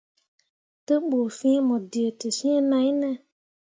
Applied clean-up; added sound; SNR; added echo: none; none; none; none.